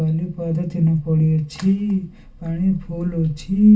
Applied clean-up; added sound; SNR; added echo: none; none; none; reverberation time 0.2 s.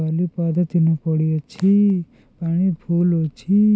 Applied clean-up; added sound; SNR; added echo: none; none; none; none.